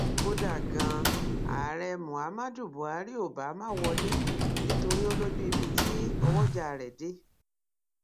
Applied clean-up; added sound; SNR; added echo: none; Telephone + Typing; -5 dB; none.